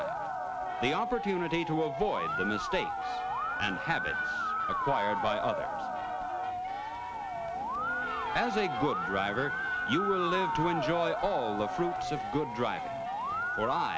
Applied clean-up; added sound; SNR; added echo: none; Musical instrument; 0 dB; none.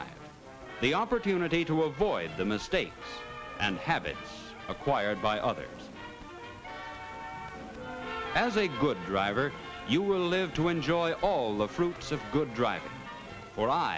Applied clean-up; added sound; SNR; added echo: none; none; none; none.